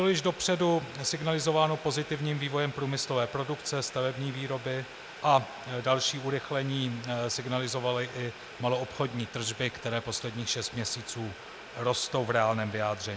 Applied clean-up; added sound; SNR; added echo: none; Boiling; 15 dB; none.